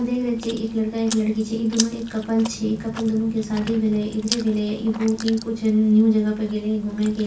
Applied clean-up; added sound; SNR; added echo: none; Chewing, mastication; 14 dB; reverberation time 0.3 s.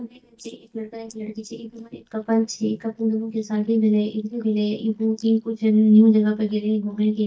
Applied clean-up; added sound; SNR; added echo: neural mask model DeepFilterNet 3.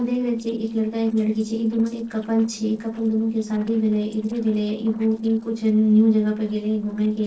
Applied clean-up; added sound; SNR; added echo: neural separator model SepFormer DNS4.